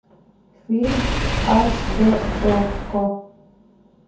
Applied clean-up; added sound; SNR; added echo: none; Engine / Car; 1 dB; reverberation time 0.6 s.